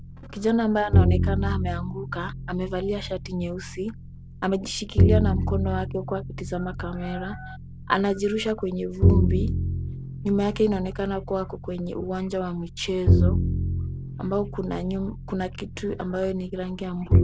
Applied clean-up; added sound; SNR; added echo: none; Bowed string instrument; -2 dB; none.